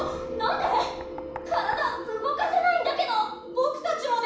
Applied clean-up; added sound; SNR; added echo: none; Knock; 19 dB; reverberation time 0.6 s.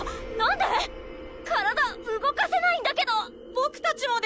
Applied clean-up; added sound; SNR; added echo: none; none; none; none.